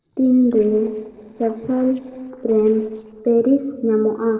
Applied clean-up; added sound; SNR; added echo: neural separator model SepFormer DNS4.